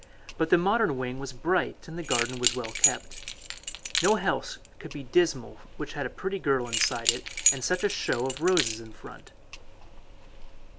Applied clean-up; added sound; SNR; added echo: none; Keys jangling; 4 dB; none.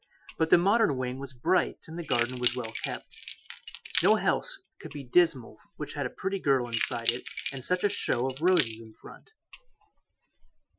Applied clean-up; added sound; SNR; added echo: classical method Wiener filter.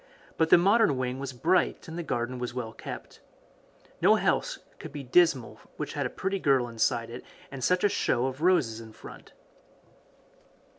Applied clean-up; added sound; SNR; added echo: none; none; none; none.